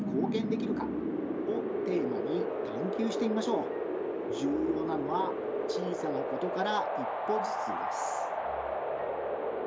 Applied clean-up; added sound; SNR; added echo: none; Wind; -3 dB; none.